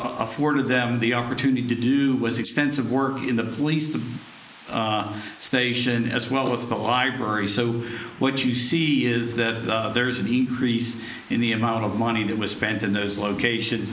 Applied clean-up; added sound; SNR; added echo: neural mask model Resemble Enhance denoiser.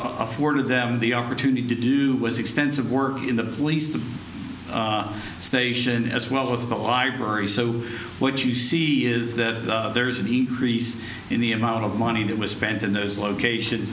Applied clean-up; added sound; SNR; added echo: none; none; none; none.